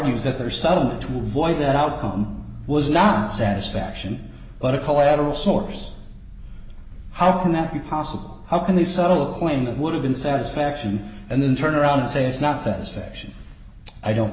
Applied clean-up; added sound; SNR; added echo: none; none; none; none.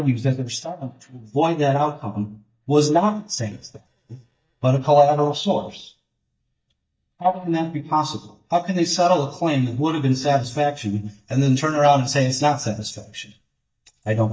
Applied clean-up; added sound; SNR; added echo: neural mask model DeepFilterNet 3.